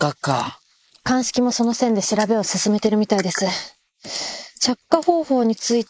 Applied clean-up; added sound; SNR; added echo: neural mask model Resemble Enhance denoiser.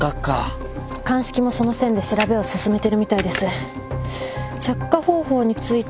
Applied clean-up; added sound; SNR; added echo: none; Computer keyboard; 16 dB; none.